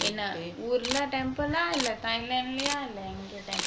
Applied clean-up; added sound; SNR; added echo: none; Camera; 7 dB; none.